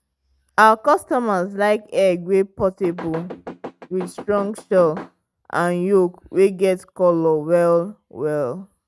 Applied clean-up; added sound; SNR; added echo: neural mask model RNNoise.